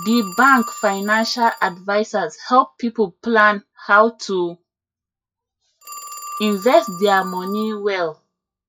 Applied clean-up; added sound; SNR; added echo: classical method log-MMSE.